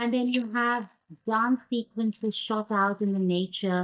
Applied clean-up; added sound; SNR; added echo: neural mask model DeepFilterNet 3.